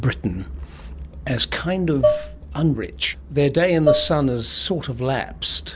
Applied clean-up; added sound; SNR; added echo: none; Dishes, pots, and pans; 0 dB; none.